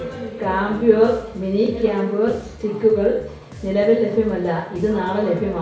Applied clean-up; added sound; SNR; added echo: none; Bass guitar; 19 dB; reverberation time 0.6 s.